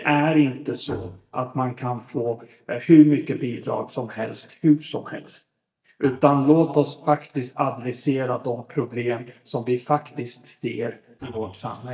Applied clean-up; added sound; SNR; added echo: neural mask model DeepFilterNet 3.